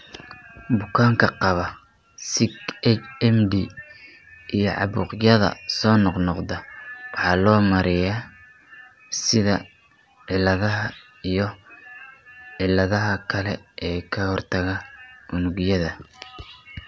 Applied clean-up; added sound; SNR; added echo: none; none; none; none.